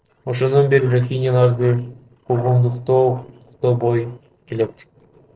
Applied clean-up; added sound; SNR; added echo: neural separator model SepFormer DNS4.